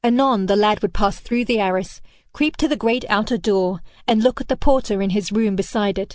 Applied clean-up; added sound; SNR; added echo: none; none; none; none.